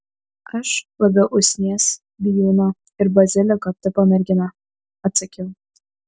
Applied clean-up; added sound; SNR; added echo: none; none; none; none.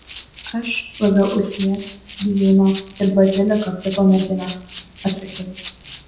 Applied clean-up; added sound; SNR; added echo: none; Rattle (instrument); 14 dB; reverberation time 0.6 s.